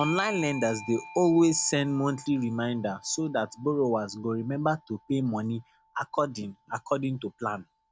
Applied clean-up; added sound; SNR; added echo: none; Bell / Doorbell; 17 dB; none.